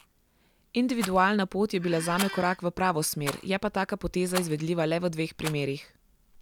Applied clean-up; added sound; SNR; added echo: none; Squeak + Rattle; 14 dB; none.